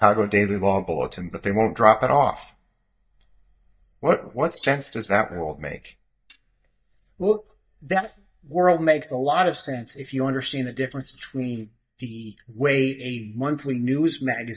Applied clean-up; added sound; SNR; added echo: neural mask model DeepFilterNet 3.